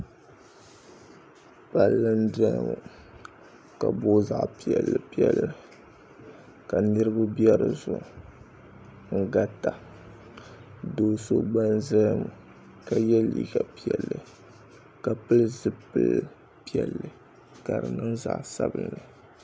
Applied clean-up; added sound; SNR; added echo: none; none; none; none.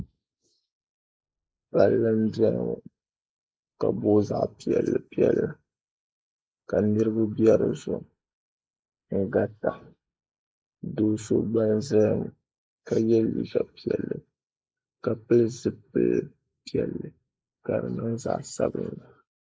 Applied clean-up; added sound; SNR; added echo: neural mask model Resemble Enhance denoiser.